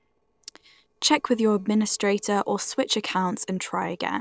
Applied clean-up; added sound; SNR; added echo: neural separator model SepFormer DNS4.